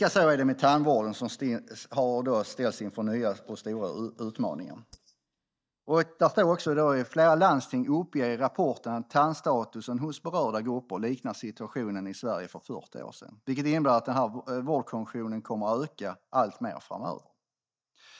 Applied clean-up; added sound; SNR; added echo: neural mask model DeepFilterNet 3.